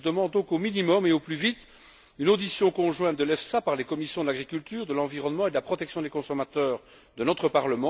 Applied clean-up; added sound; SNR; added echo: none; none; none; none.